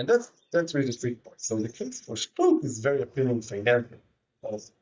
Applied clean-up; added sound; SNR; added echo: neural mask model DeepFilterNet 3.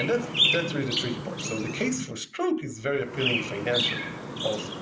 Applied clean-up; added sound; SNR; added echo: none; Chirp, tweet; 0 dB; none.